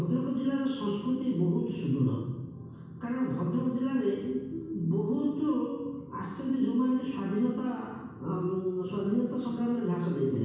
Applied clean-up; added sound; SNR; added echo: none; none; none; reverberation time 1.2 s.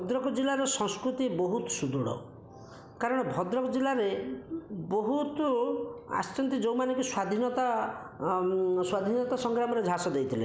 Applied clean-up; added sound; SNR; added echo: none; none; none; none.